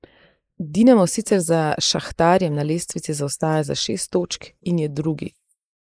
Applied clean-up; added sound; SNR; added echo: neural mask model Resemble Enhance denoiser.